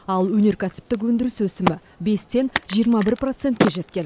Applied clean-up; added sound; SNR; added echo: none; Crack; 8 dB; none.